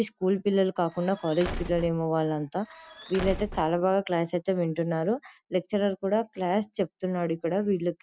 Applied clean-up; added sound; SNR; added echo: none; Squeak / Slam / Wood; 11 dB; none.